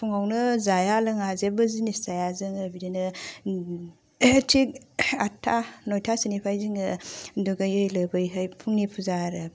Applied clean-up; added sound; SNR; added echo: none; none; none; none.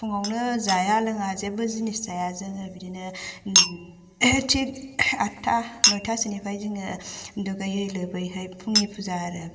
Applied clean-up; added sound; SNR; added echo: none; Chink, clink; 4 dB; reverberation time 2.5 s.